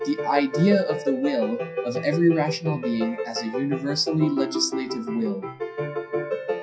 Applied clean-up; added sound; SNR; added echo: classical method WPE with log-MMSE.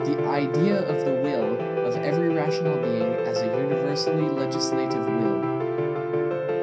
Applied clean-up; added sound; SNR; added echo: none; Piano; -4 dB; reverberation time 0.3 s.